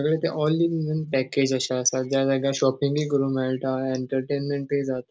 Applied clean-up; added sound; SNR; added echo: none; none; none; none.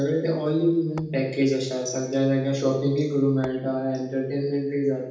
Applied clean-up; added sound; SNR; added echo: none; Tap / Hammer; 18 dB; reverberation time 0.8 s.